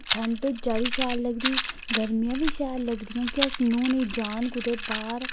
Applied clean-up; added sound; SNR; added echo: none; Rattle; 2 dB; none.